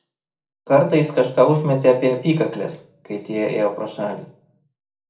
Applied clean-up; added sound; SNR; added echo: none; none; none; reverberation time 0.4 s.